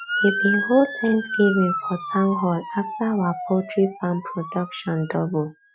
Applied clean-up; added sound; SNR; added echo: classical method Wiener filter.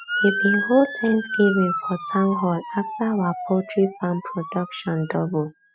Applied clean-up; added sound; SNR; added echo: classical method spectral subtraction.